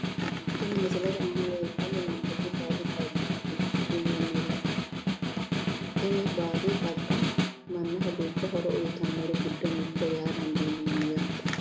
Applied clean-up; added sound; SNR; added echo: none; Snare drum; -3 dB; reverberation time 0.7 s.